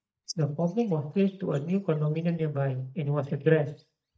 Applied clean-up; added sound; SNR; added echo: neural mask model DeepFilterNet 3.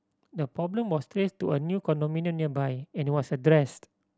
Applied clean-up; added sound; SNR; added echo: none; none; none; none.